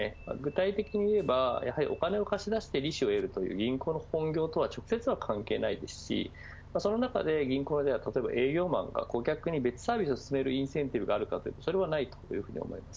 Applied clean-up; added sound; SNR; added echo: none; Bus; 18 dB; none.